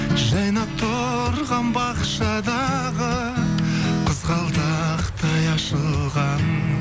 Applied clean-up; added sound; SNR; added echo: none; Insect; 15 dB; none.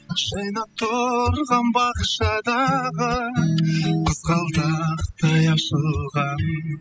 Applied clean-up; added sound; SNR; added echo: classical method spectral subtraction.